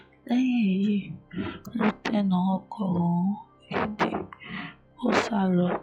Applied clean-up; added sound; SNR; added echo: classical method log-MMSE.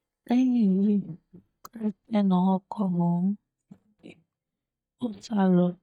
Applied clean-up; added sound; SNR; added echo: neural mask model DeepFilterNet 3.